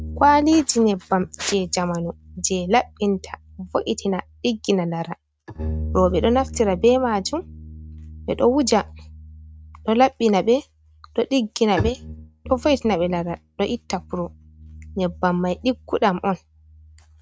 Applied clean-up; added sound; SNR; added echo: neural mask model RNNoise.